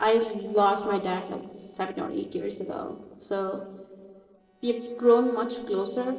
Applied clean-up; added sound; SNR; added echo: neural separator model SepFormer DNS4.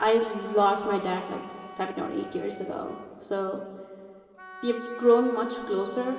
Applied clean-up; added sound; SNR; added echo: none; Wind instrument, woodwind instrument; 17 dB; reverberation time 2.6 s.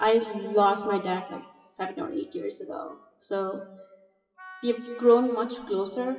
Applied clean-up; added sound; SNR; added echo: classical method WPE with log-MMSE.